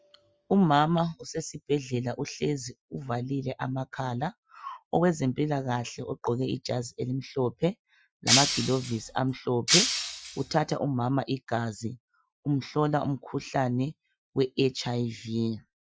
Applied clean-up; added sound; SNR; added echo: classical method Wiener filter.